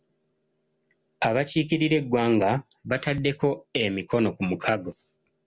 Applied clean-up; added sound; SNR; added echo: none; none; none; none.